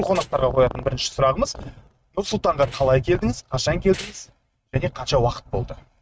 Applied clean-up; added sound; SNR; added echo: neural mask model RNNoise.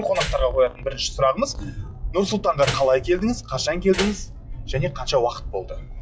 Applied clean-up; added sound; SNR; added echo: classical method log-MMSE.